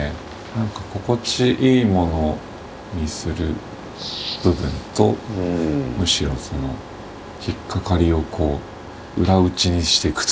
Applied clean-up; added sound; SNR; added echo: none; none; none; none.